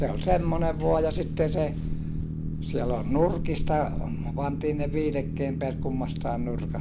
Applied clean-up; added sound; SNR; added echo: none; Boat, Water vehicle; 1 dB; none.